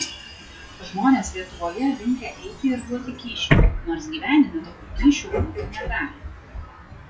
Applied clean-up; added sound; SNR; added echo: classical method WPE with log-MMSE.